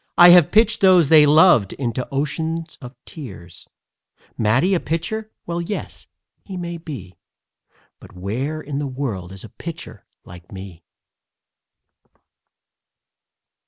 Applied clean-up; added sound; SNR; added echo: none; none; none; none.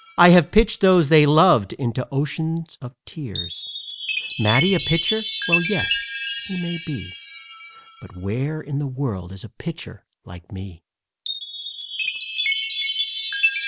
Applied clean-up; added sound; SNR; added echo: none; Chime; 6 dB; none.